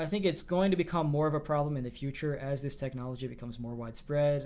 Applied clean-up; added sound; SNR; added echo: none; none; none; none.